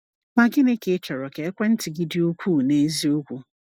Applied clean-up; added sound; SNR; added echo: none; none; none; none.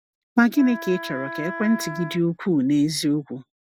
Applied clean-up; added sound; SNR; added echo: none; Wind instrument, woodwind instrument; 11 dB; none.